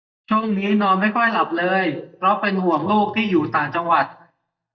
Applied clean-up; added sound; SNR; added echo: neural mask model DeepFilterNet 3.